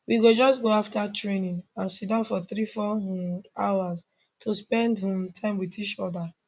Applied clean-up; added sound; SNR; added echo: none; none; none; none.